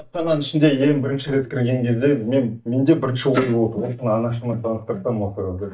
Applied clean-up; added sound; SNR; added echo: neural mask model DeepFilterNet 3.